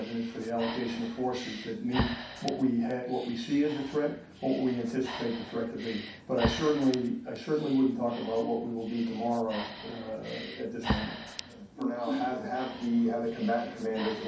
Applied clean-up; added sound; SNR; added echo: none; Breathing; 10 dB; reverberation time 0.6 s.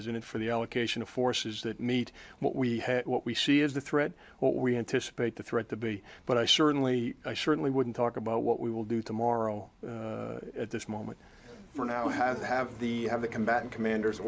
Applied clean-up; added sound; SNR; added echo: none; none; none; none.